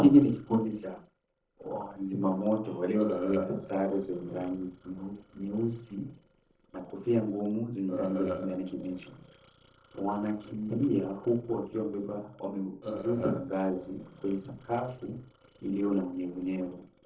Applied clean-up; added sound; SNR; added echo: neural separator model SepFormer DNS4.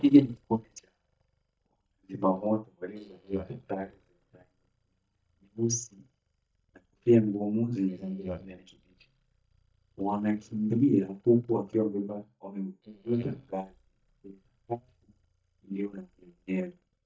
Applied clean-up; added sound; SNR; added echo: neural mask model DeepFilterNet 3.